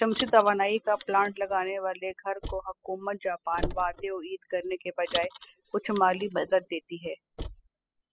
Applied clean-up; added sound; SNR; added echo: classical method spectral subtraction.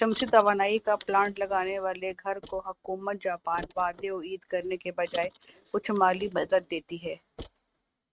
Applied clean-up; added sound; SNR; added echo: neural mask model RNNoise.